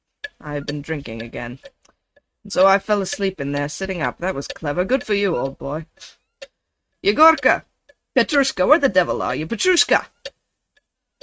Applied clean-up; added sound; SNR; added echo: neural mask model RNNoise.